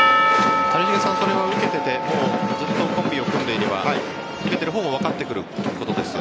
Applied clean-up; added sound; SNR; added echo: none; Percussion; 1 dB; none.